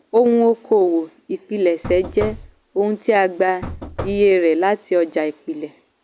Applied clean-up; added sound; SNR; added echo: none; Knock / Wood; 12 dB; none.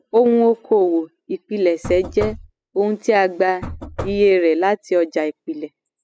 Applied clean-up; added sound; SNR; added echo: classical method spectral subtraction.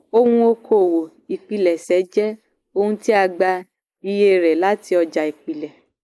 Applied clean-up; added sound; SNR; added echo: neural mask model Resemble Enhance denoiser.